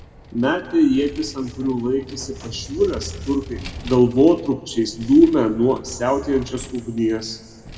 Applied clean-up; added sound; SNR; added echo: none; Vehicle; 17 dB; reverberation time 1.1 s.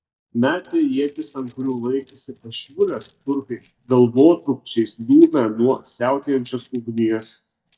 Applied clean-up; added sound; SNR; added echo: neural mask model DeepFilterNet 3.